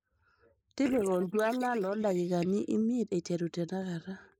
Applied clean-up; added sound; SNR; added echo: neural mask model Resemble Enhance denoiser.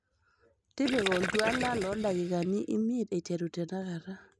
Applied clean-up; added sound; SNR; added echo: none; Gurgling; 4 dB; none.